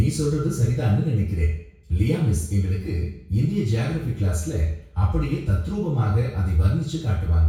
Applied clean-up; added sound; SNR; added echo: none; none; none; reverberation time 0.6 s.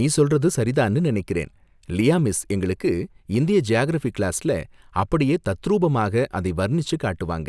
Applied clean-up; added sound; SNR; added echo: none; none; none; none.